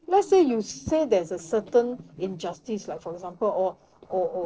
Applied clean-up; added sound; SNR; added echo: neural separator model SepFormer DNS4.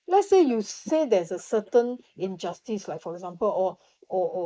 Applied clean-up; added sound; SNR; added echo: neural mask model Resemble Enhance denoiser.